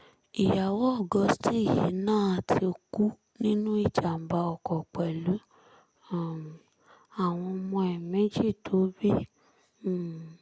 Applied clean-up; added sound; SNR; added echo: none; none; none; none.